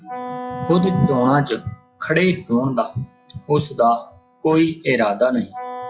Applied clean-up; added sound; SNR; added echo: classical method log-MMSE.